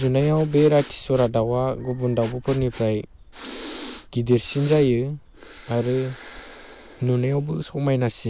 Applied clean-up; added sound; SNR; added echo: none; Breathing; 18 dB; none.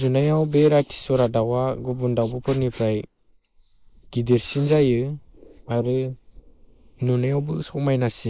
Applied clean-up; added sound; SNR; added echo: neural mask model Resemble Enhance denoiser.